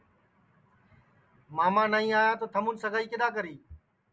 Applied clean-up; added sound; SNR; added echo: none; none; none; none.